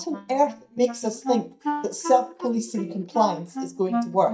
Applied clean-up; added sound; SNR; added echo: neural mask model DeepFilterNet 3.